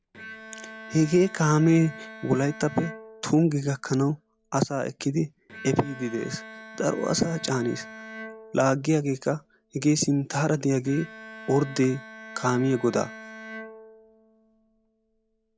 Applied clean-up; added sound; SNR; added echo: none; Bowed string instrument; 17 dB; none.